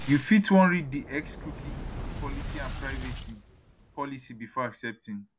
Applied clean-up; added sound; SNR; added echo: none; Boom; 10 dB; none.